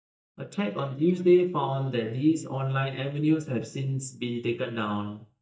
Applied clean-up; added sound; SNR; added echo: neural mask model DeepFilterNet 3.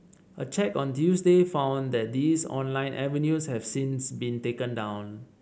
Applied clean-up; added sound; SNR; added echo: none; none; none; none.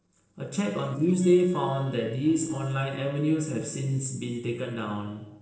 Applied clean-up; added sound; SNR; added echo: neural separator model SepFormer DNS4.